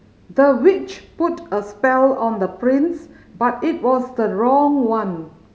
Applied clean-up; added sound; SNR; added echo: none; none; none; none.